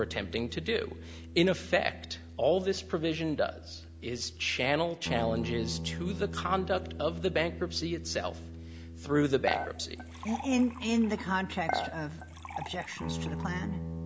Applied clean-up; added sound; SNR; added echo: none; Dishes, pots, and pans / Chink, clink + Guitar; 8 dB; none.